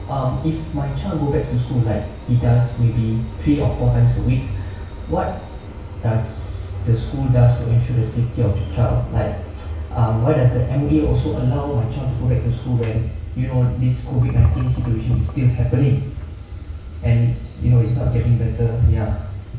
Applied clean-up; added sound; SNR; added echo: none; Engine; 20 dB; reverberation time 0.6 s.